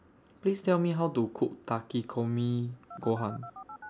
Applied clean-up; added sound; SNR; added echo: none; Telephone; 14 dB; none.